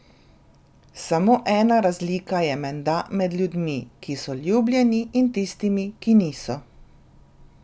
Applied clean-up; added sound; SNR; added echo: none; none; none; none.